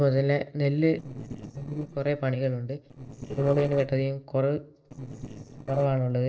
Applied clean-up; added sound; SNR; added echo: neural separator model SepFormer DNS4.